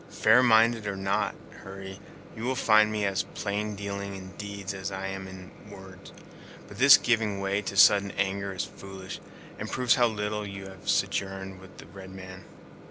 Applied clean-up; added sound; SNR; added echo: none; Microwave oven; 16 dB; none.